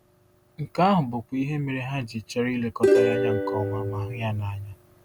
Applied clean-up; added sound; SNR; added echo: none; Plucked string instrument; -4 dB; none.